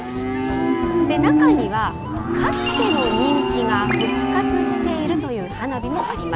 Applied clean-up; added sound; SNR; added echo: none; Livestock, farm animals, working animals; -3 dB; none.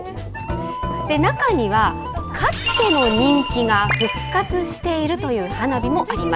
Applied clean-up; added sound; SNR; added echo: none; none; none; none.